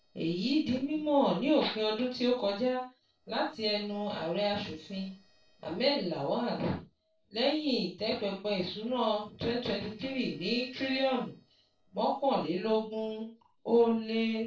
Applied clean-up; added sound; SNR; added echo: neural separator model SepFormer DNS4.